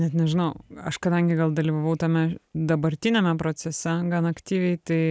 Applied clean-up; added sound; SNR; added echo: none; none; none; none.